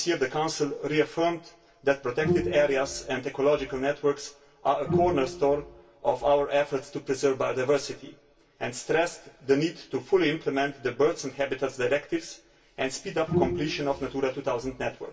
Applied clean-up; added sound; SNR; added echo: none; Bowed string instrument; 5 dB; reverberation time 0.2 s.